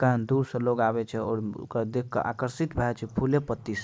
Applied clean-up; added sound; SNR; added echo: neural mask model Resemble Enhance denoiser.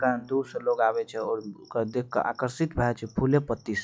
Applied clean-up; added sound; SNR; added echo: classical method log-MMSE.